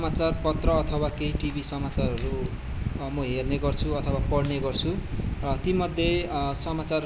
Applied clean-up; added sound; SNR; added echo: none; none; none; none.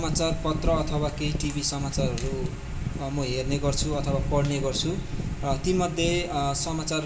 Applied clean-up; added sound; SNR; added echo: none; none; none; reverberation time 1.5 s.